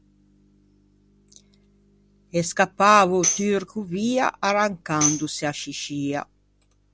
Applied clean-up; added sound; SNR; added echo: none; Tambourine; 6 dB; none.